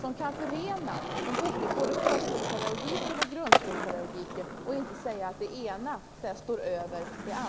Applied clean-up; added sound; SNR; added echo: none; Skateboard; -2 dB; none.